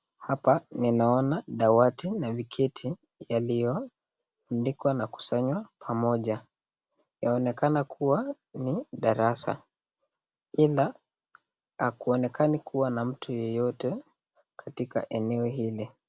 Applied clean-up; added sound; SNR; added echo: none; none; none; none.